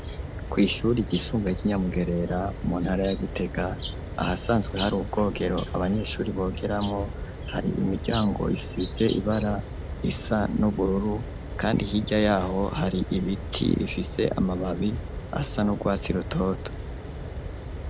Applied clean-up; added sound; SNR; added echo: none; Fire; 8 dB; none.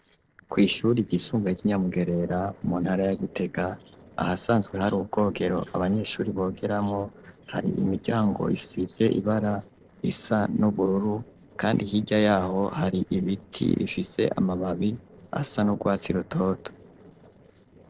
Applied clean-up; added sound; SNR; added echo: neural separator model SepFormer DNS4.